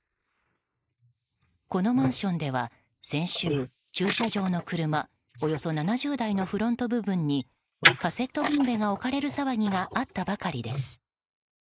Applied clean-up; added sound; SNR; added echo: neural mask model Resemble Enhance denoiser.